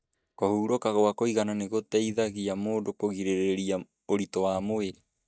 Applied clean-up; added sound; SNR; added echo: neural mask model DeepFilterNet 3.